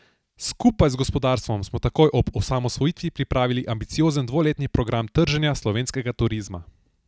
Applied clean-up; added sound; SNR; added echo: none; none; none; none.